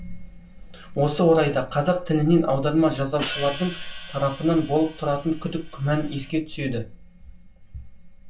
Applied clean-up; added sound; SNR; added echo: none; Hi-hat; 11 dB; reverberation time 0.2 s.